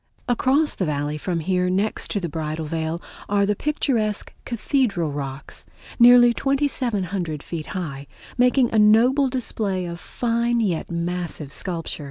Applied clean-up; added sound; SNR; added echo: none; none; none; none.